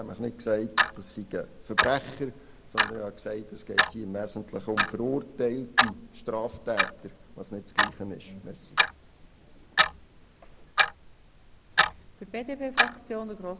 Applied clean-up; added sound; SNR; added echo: none; Clock; -4 dB; none.